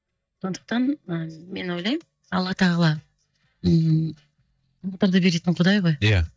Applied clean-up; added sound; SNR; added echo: neural mask model DeepFilterNet 3.